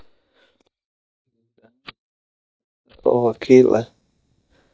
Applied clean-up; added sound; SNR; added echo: neural mask model DeepFilterNet 3.